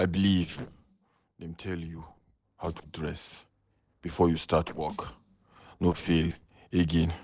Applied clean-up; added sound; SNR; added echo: neural separator model SepFormer DNS4.